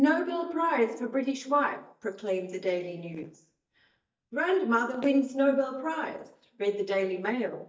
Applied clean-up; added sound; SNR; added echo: neural mask model DeepFilterNet 3.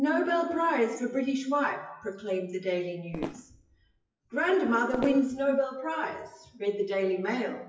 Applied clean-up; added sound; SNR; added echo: classical method WPE with log-MMSE.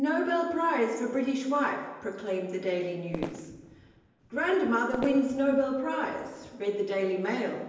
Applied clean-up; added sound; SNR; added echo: none; Fireworks; 14 dB; reverberation time 1.0 s.